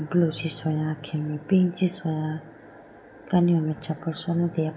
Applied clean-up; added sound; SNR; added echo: none; none; none; reverberation time 0.5 s.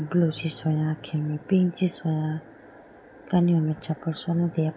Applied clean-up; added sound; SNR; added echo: none; none; none; none.